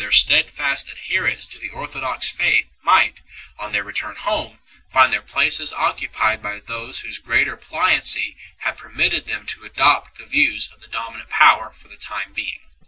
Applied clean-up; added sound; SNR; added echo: none; none; none; none.